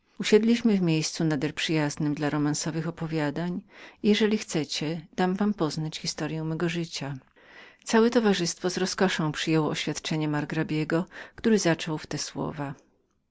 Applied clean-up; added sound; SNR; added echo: none; none; none; none.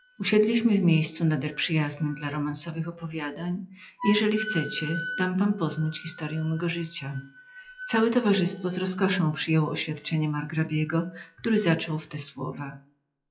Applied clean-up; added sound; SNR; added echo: classical method WPE with log-MMSE.